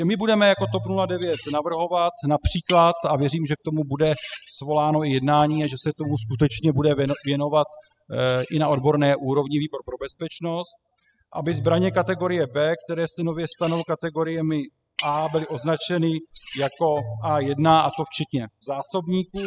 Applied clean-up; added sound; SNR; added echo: classical method spectral subtraction.